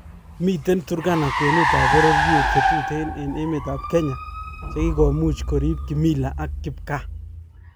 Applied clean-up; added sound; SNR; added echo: none; Car; 0 dB; none.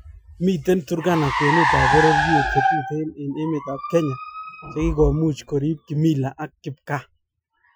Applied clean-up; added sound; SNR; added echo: classical method Wiener filter.